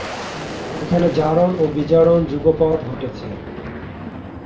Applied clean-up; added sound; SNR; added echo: none; Boom; 10 dB; reverberation time 0.3 s.